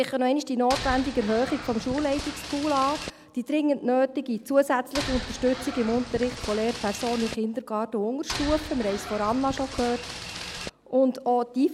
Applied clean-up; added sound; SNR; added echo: none; Boat, Water vehicle; 9 dB; none.